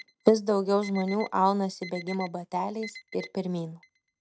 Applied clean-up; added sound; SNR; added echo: neural mask model RNNoise.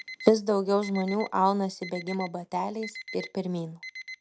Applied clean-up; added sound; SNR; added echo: none; Alarm; 16 dB; none.